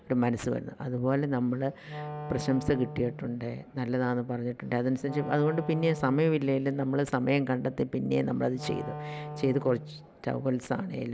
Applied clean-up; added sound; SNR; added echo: none; Wind instrument, woodwind instrument; 12 dB; none.